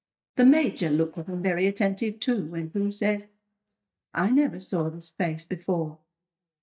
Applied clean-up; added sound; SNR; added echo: neural mask model DeepFilterNet 3.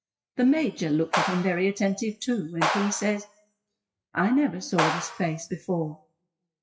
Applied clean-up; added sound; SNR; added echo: classical method WPE with log-MMSE.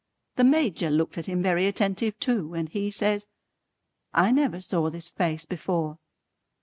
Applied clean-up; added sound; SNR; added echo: none; none; none; none.